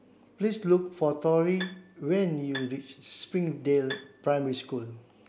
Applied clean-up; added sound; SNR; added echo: none; Bowed string instrument; 16 dB; none.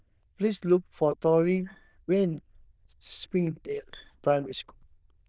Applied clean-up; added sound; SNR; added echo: neural diffusion model UNIVERSE++.